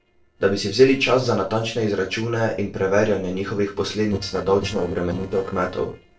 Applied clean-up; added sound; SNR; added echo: neural separator model SepFormer DNS4.